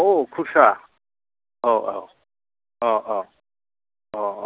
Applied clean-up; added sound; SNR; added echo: none; none; none; none.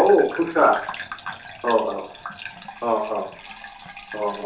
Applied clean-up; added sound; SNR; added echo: none; Bathtub (filling or washing) / Gurgling; 13 dB; reverberation time 0.8 s.